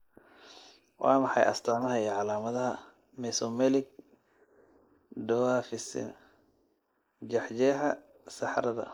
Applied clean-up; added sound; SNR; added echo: neural mask model Resemble Enhance denoiser.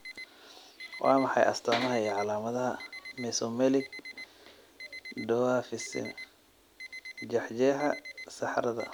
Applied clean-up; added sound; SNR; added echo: none; Alarm; 16 dB; none.